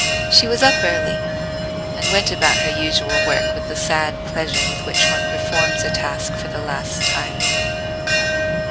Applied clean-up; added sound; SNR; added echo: none; Bell; -3 dB; none.